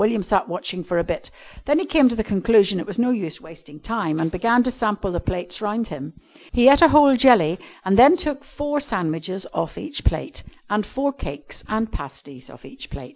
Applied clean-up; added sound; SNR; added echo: none; none; none; none.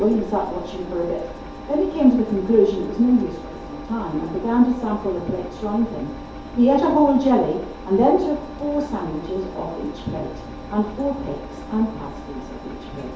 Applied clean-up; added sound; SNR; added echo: none; Engine; 13 dB; reverberation time 2.4 s.